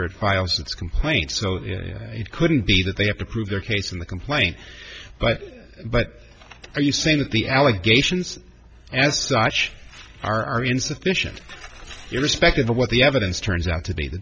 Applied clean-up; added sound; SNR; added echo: none; none; none; none.